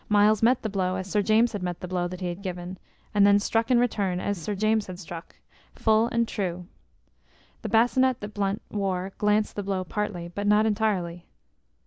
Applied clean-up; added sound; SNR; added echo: none; none; none; none.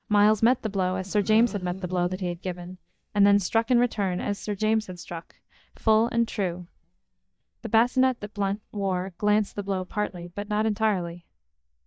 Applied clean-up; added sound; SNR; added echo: neural mask model DeepFilterNet 3.